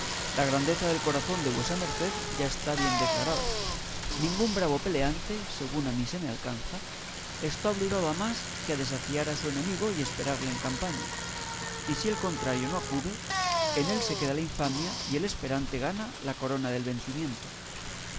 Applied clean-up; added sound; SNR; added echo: none; Bicycle + Rain; 2 dB; none.